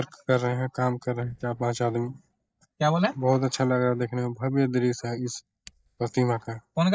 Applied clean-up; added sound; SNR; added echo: neural mask model DeepFilterNet 3.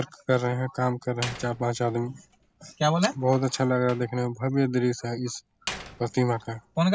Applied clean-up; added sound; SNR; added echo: none; Slam; 18 dB; none.